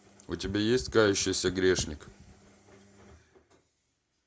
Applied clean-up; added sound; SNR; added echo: none; none; none; none.